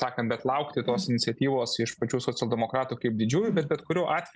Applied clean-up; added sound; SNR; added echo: neural mask model Resemble Enhance denoiser.